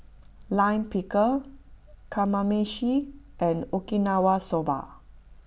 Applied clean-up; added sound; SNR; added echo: none; none; none; none.